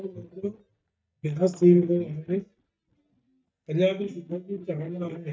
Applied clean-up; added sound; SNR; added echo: neural mask model DeepFilterNet 3.